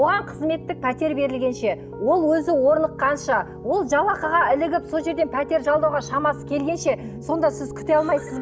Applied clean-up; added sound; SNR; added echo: none; Piano; 14 dB; none.